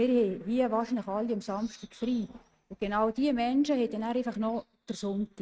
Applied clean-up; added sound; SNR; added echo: neural mask model RNNoise.